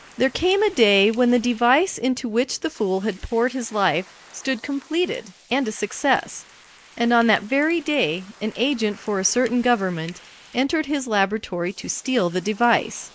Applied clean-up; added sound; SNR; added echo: neural mask model Resemble Enhance denoiser.